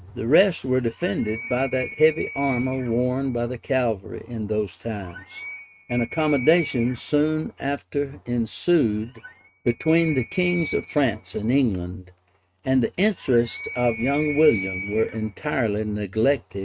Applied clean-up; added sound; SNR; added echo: neural mask model RNNoise.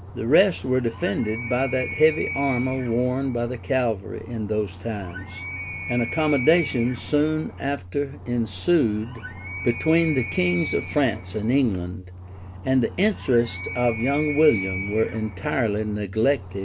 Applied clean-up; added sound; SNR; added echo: none; Animal; 12 dB; none.